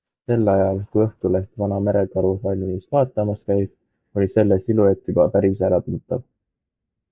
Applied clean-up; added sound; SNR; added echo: neural mask model DeepFilterNet 3.